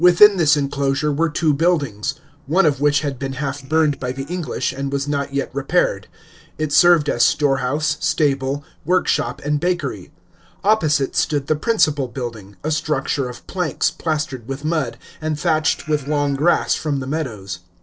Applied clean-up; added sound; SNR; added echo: neural separator model SepFormer DNS4.